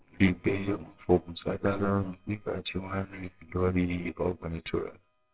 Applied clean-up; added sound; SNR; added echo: neural separator model SepFormer WHAMR!.